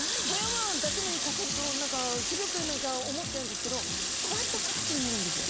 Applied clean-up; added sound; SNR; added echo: none; Water tap, faucet; -5 dB; none.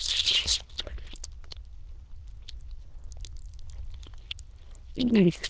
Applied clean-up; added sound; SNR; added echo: neural diffusion model UNIVERSE++.